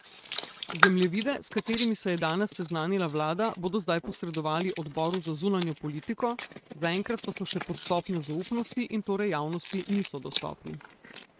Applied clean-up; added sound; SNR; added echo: neural mask model RNNoise.